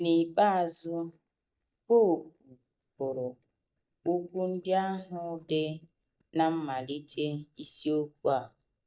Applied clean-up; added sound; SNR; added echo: neural mask model DeepFilterNet 3.